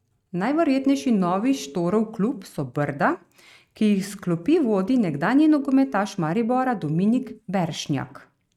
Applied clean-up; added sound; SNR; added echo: neural mask model RNNoise.